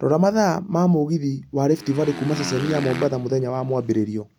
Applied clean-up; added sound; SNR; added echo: none; Motorcycle; 12 dB; none.